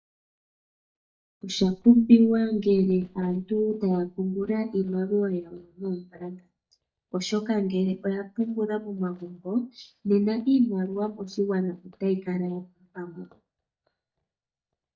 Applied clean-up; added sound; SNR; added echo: neural mask model DeepFilterNet 3.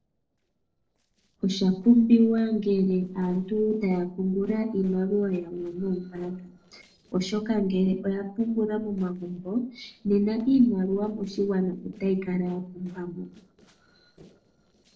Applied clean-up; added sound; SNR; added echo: neural separator model SepFormer DNS4.